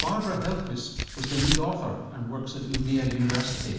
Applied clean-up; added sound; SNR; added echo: none; Tearing; 5 dB; reverberation time 1.1 s.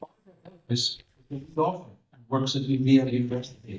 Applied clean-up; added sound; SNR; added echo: neural mask model DeepFilterNet 3.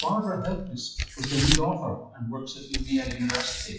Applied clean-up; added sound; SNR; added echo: classical method WPE with log-MMSE.